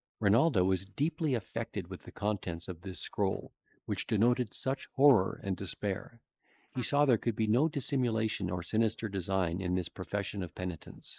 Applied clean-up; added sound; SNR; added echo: neural mask model Resemble Enhance denoiser.